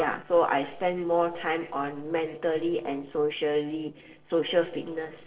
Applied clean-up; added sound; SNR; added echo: neural separator model SepFormer DNS4.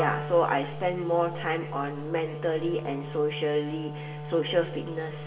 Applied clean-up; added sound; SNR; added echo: none; Wind instrument, woodwind instrument; 8 dB; reverberation time 1.6 s.